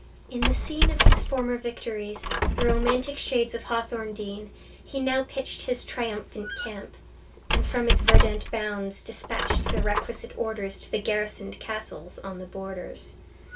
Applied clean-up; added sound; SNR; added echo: none; Squeak; -4 dB; reverberation time 0.2 s.